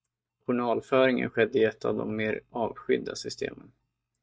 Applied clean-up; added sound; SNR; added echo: neural mask model DeepFilterNet 3.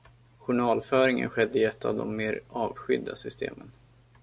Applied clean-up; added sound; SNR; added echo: none; none; none; none.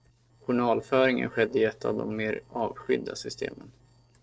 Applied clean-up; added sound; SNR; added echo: neural separator model SepFormer DNS4.